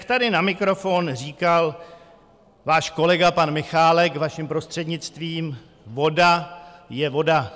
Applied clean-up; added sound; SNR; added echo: none; none; none; none.